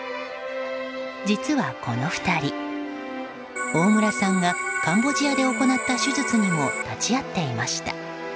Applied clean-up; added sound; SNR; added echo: none; Organ; 3 dB; none.